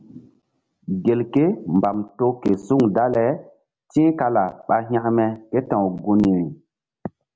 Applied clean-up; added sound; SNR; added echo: none; none; none; none.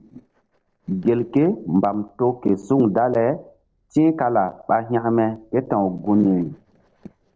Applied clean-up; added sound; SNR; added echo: neural separator model SepFormer DNS4.